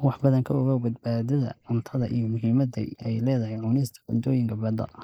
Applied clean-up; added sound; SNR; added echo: neural mask model Resemble Enhance denoiser.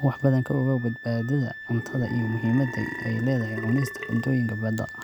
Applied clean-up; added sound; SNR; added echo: none; Wind instrument, woodwind instrument + Burping, eructation; 11 dB; none.